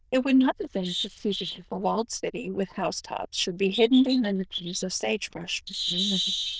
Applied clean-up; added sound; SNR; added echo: neural diffusion model UNIVERSE++.